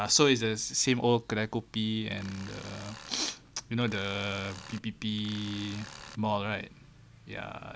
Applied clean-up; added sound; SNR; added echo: none; Tools; 16 dB; none.